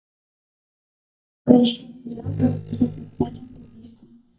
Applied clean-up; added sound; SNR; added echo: neural mask model DeepFilterNet 3.